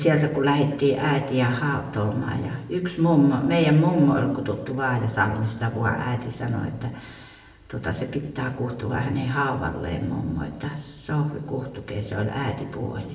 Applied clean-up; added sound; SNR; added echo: none; none; none; reverberation time 0.8 s.